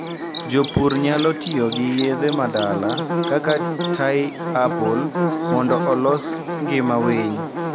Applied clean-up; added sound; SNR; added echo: none; Buzz / Bird; 4 dB; none.